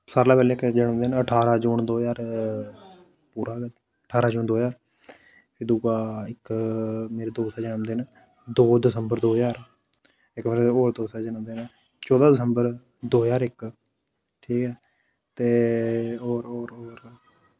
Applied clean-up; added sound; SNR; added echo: none; none; none; none.